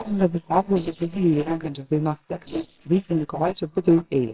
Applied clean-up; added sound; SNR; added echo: neural separator model SepFormer WHAMR!.